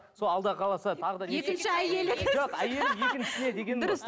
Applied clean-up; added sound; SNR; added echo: none; none; none; none.